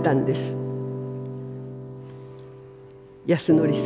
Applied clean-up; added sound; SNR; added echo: none; none; none; none.